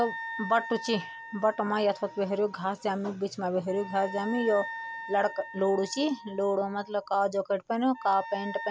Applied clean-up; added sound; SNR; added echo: none; Wind instrument, woodwind instrument; 13 dB; none.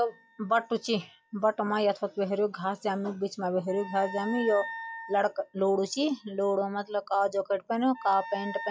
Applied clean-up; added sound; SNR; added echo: classical method log-MMSE.